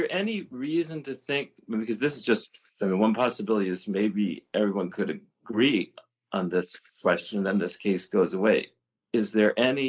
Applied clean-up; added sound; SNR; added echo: neural mask model Resemble Enhance denoiser.